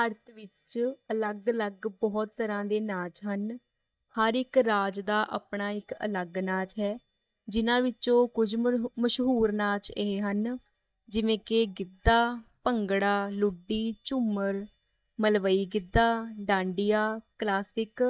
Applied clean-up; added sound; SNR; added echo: neural mask model DeepFilterNet 3.